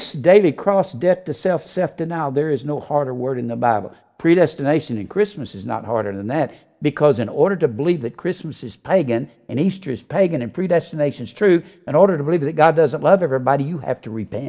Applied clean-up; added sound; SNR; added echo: none; none; none; none.